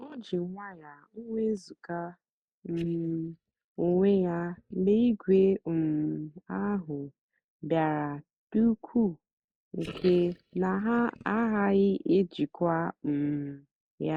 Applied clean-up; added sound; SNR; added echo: neural mask model DeepFilterNet 3.